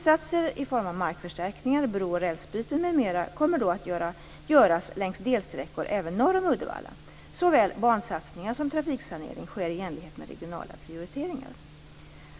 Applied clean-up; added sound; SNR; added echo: none; none; none; none.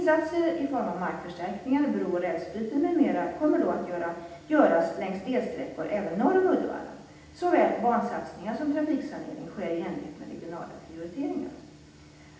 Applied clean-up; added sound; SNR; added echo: none; none; none; reverberation time 0.8 s.